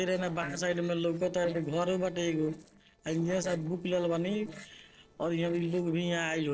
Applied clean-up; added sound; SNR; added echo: neural separator model SepFormer DNS4.